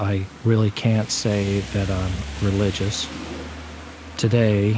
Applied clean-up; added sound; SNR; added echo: none; Rain; 13 dB; none.